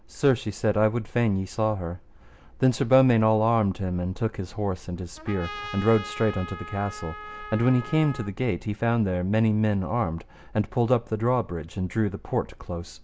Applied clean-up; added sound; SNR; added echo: none; Trumpet; 14 dB; none.